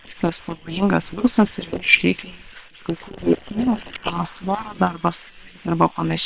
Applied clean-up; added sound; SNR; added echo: neural separator model SepFormer WHAM!.